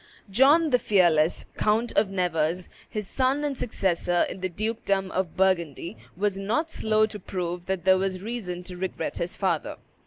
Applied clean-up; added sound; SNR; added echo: none; none; none; none.